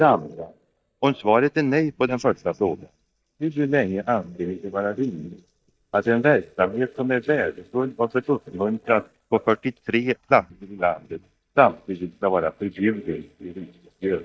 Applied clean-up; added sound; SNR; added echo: neural mask model DeepFilterNet 3.